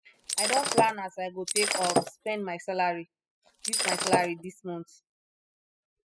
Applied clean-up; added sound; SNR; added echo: classical method spectral subtraction.